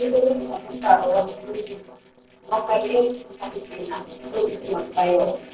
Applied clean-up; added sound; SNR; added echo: neural separator model SepFormer DNS4.